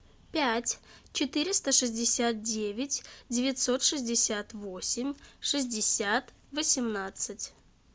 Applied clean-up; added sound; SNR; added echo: none; none; none; none.